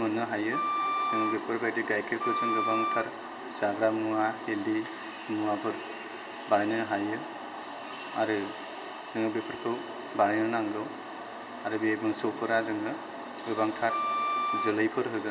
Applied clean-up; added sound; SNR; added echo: none; Wind instrument, woodwind instrument; 1 dB; reverberation time 0.7 s.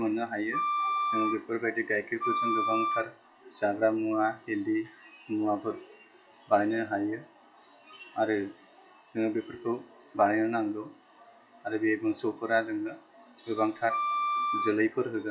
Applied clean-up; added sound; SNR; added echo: classical method WPE with log-MMSE.